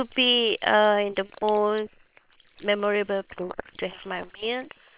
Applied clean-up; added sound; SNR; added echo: neural separator model SepFormer WHAM!.